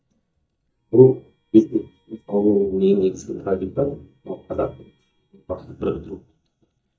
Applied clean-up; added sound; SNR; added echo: neural mask model DeepFilterNet 3.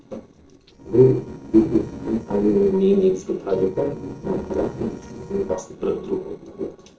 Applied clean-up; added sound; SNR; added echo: neural separator model SepFormer DNS4.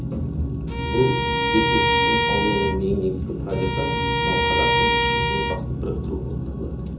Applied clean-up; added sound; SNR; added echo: none; Bowed string instrument; -1 dB; reverberation time 0.6 s.